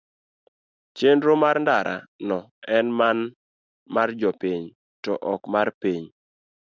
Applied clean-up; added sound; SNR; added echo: none; none; none; none.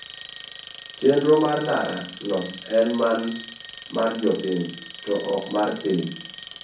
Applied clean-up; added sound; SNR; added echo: none; Alarm; 13 dB; reverberation time 0.6 s.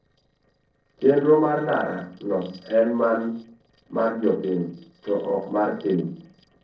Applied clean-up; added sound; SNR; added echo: neural separator model SepFormer DNS4.